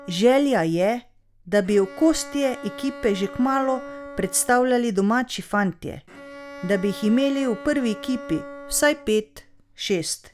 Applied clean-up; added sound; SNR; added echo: none; Bowed string instrument; 17 dB; none.